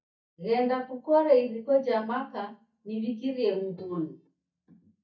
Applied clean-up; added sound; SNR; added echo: neural mask model DeepFilterNet 3.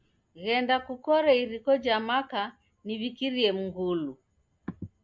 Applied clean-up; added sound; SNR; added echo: none; none; none; none.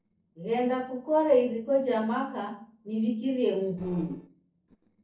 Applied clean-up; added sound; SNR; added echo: neural separator model SepFormer DNS4.